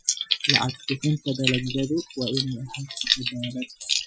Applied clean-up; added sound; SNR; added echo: classical method Wiener filter.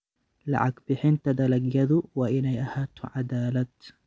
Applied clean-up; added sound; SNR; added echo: none; none; none; none.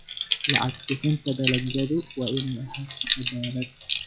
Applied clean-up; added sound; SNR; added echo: classical method log-MMSE.